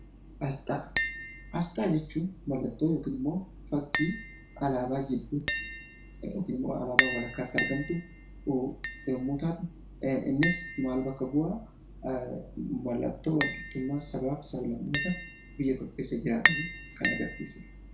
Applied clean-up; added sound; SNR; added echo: none; Tap; 3 dB; reverberation time 0.3 s.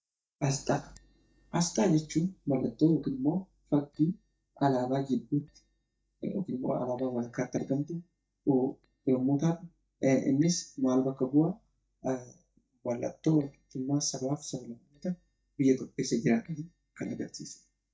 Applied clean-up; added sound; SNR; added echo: neural mask model DeepFilterNet 3.